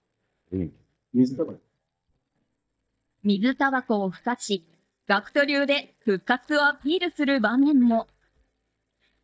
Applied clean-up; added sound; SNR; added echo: neural mask model DeepFilterNet 3.